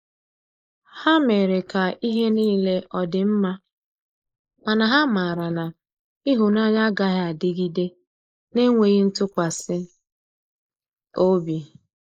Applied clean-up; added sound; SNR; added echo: neural mask model Resemble Enhance denoiser.